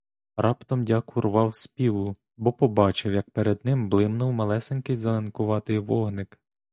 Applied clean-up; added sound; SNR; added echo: none; none; none; none.